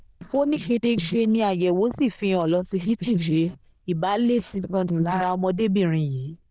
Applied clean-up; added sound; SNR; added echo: neural diffusion model UNIVERSE++.